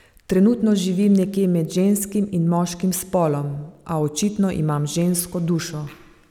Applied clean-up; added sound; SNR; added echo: none; none; none; none.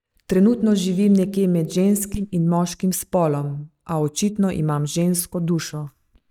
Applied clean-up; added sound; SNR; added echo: neural mask model DeepFilterNet 3.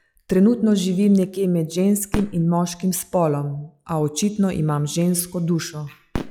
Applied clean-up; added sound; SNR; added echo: classical method log-MMSE.